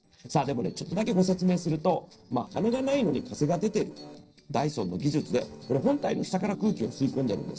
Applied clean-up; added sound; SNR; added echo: neural separator model SepFormer DNS4.